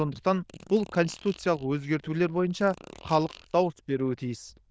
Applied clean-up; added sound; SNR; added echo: neural diffusion model UNIVERSE++.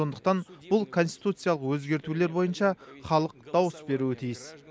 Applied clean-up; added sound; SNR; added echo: none; none; none; none.